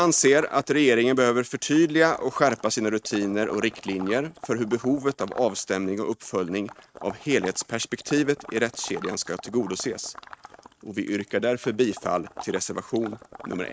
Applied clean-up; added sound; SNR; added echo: neural mask model RNNoise.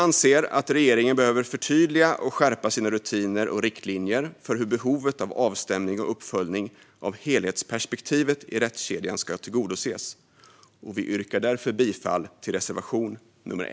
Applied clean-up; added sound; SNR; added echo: none; none; none; none.